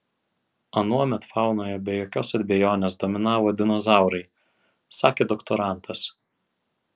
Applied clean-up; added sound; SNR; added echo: none; none; none; none.